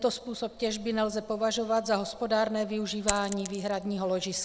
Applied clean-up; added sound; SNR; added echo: none; Coin (dropping); 14 dB; none.